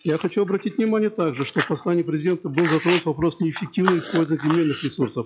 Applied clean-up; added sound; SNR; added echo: classical method log-MMSE.